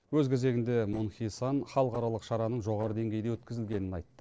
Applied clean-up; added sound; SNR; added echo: neural separator model SepFormer DNS4.